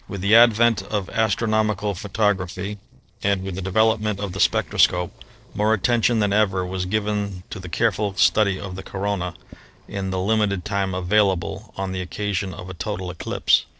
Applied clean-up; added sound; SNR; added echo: neural separator model SepFormer DNS4.